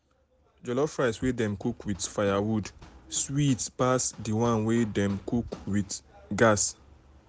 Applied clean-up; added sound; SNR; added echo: none; none; none; none.